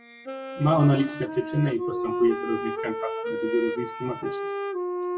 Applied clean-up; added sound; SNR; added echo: classical method WPE with log-MMSE.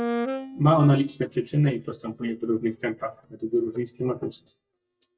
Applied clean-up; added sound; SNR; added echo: neural mask model DeepFilterNet 3.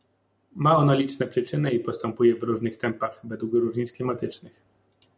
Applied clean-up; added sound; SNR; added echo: none; none; none; none.